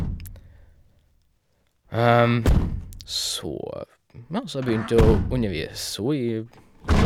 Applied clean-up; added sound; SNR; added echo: none; Truck; 1 dB; none.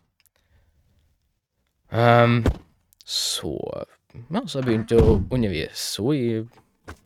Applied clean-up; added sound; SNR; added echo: neural mask model RNNoise.